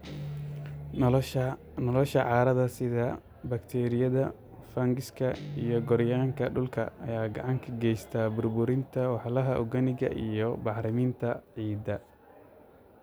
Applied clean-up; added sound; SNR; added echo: none; Guitar; 14 dB; none.